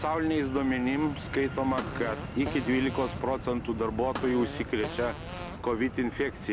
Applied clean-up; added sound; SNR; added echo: none; Fixed-wing aircraft, airplane + Fart; 8 dB; none.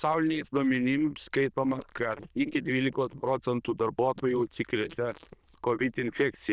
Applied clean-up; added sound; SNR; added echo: neural diffusion model UNIVERSE++.